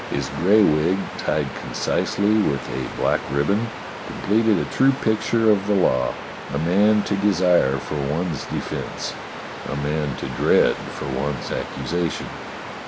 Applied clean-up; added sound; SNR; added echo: none; Waves, surf; 11 dB; none.